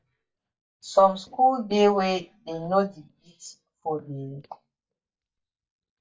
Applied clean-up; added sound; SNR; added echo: neural mask model DeepFilterNet 3.